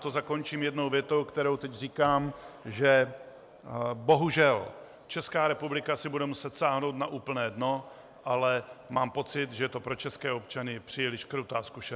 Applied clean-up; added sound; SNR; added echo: none; none; none; none.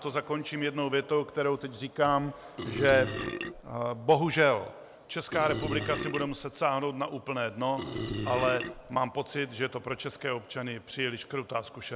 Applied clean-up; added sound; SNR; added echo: none; Burping, eructation; 5 dB; none.